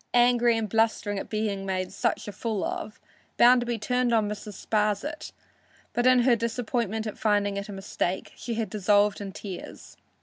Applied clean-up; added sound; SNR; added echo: none; none; none; none.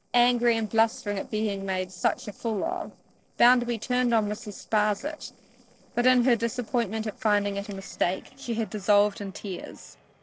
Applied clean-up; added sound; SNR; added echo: neural separator model SepFormer DNS4.